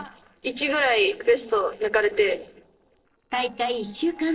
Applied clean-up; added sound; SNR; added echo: neural separator model SepFormer DNS4.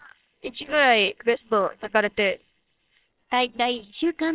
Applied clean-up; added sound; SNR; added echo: neural separator model SepFormer WHAMR!.